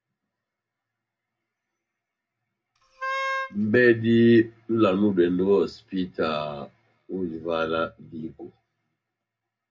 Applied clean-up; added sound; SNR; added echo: none; Wind instrument, woodwind instrument; 5 dB; reverberation time 0.2 s.